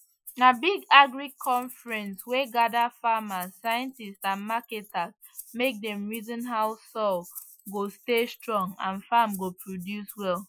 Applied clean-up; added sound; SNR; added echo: classical method Wiener filter.